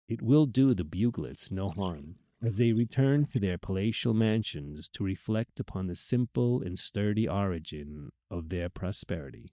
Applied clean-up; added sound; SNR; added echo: neural mask model DeepFilterNet 3.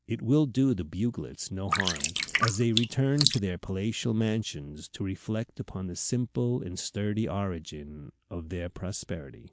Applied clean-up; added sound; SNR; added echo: neural mask model Resemble Enhance denoiser.